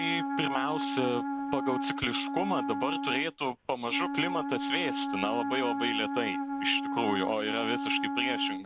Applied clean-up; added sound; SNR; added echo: none; Wind instrument, woodwind instrument; 1 dB; none.